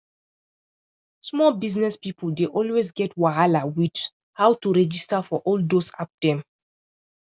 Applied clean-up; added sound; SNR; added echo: none; none; none; none.